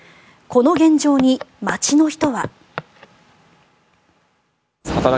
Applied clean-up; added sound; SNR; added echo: none; Walk, footsteps; 13 dB; none.